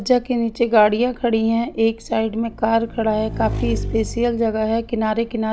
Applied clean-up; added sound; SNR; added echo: none; Motorcycle / Engine; 12 dB; none.